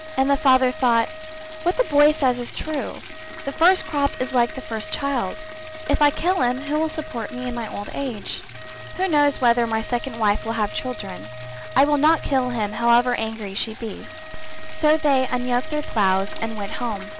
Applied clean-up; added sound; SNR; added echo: none; Wind instrument, woodwind instrument + Liquid; 14 dB; none.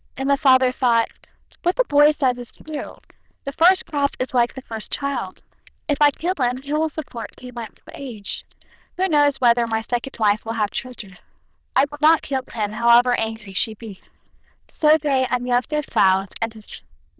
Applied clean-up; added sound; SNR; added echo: neural diffusion model UNIVERSE++.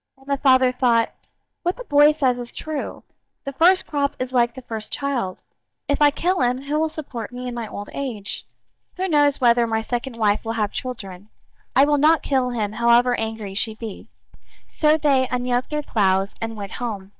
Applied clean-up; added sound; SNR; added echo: neural mask model DeepFilterNet 3.